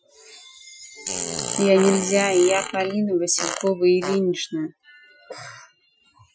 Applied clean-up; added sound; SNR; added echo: classical method Wiener filter.